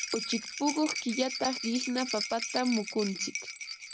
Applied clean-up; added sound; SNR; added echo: none; Rattle; 5 dB; none.